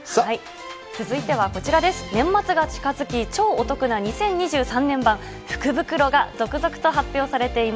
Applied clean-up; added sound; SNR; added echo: none; none; none; none.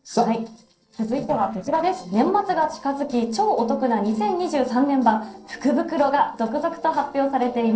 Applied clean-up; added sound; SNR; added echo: neural separator model SepFormer DNS4.